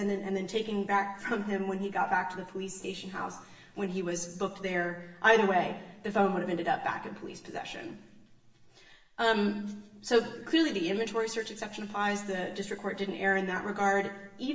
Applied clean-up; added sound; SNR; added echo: none; none; none; reverberation time 1.0 s.